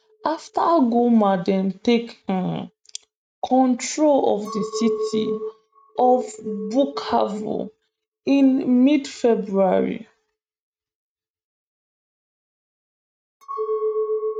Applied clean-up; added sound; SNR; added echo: neural mask model RNNoise.